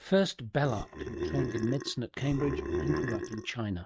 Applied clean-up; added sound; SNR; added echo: neural mask model RNNoise.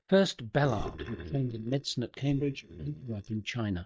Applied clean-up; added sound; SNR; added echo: neural mask model DeepFilterNet 3.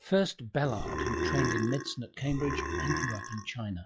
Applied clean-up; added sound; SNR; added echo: classical method log-MMSE.